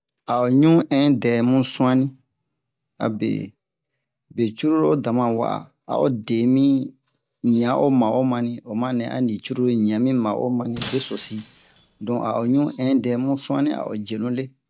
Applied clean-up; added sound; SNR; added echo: none; Shatter; 15 dB; none.